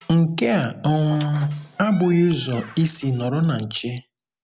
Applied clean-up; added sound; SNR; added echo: none; Tambourine + Squeak; 19 dB; none.